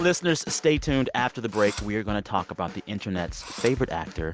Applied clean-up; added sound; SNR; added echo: none; Engine / Drill; 15 dB; none.